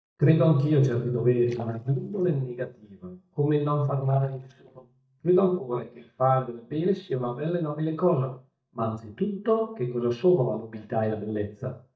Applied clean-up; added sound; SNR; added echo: neural mask model DeepFilterNet 3.